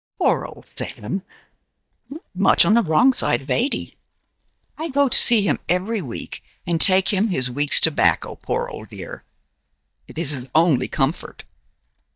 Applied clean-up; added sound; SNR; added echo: neural mask model DeepFilterNet 3.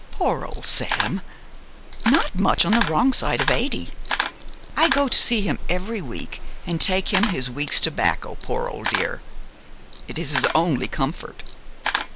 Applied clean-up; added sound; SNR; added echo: none; Camera; 8 dB; none.